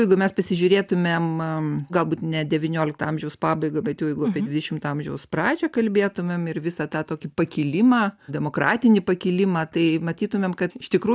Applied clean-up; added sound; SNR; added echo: none; none; none; none.